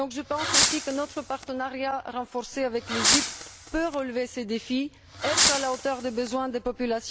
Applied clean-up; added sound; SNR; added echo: none; Fireworks; 0 dB; none.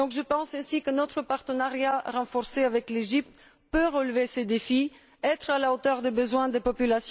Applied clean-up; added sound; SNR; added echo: none; none; none; none.